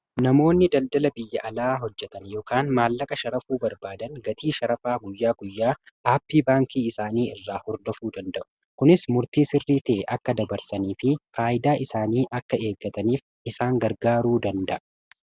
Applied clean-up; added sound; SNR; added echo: none; none; none; none.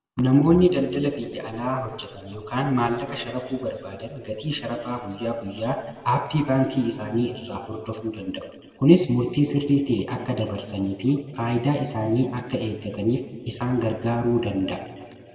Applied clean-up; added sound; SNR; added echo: none; none; none; reverberation time 2.0 s.